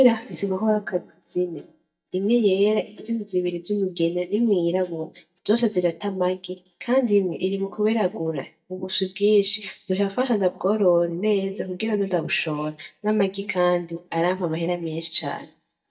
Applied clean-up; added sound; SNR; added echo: neural mask model DeepFilterNet 3.